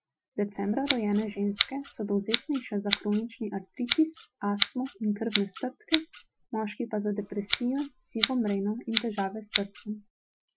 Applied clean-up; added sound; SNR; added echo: classical method Wiener filter.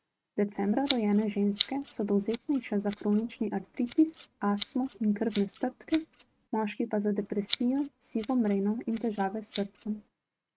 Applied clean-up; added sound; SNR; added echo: neural mask model RNNoise.